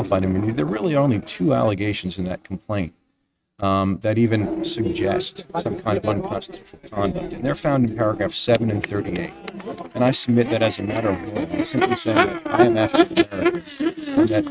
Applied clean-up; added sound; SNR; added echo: neural mask model RNNoise.